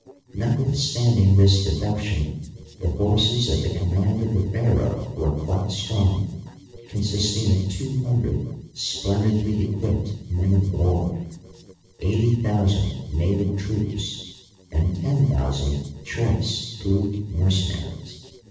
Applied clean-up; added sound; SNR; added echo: neural separator model SepFormer DNS4.